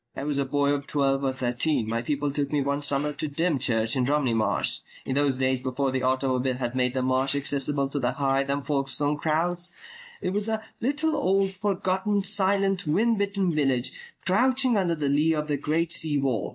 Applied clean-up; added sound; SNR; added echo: neural mask model DeepFilterNet 3.